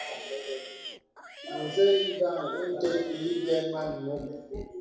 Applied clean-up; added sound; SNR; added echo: none; Livestock, farm animals, working animals; 12 dB; reverberation time 1.0 s.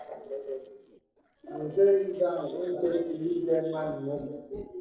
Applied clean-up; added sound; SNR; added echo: neural separator model SepFormer DNS4.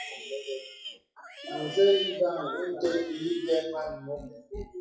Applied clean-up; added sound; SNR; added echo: classical method WPE with log-MMSE.